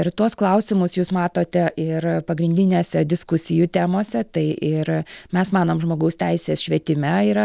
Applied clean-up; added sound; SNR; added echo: none; none; none; none.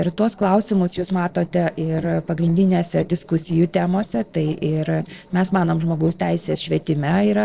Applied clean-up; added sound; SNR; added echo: neural separator model SepFormer DNS4.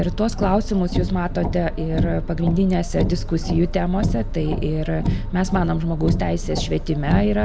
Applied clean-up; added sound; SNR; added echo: none; Car; 2 dB; reverberation time 1.0 s.